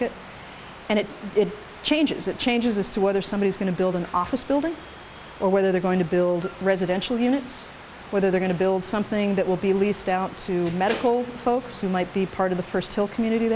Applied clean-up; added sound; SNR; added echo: none; none; none; none.